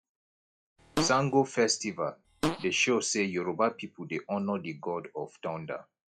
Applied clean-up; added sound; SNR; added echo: classical method log-MMSE.